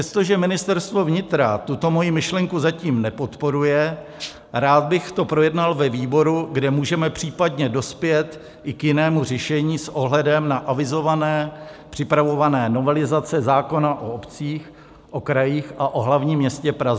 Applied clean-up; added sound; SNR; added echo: none; Rattle (instrument); 15 dB; none.